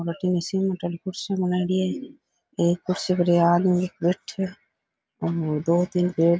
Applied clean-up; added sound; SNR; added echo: none; none; none; none.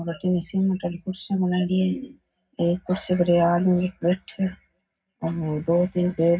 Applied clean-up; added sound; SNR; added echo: none; none; none; reverberation time 0.4 s.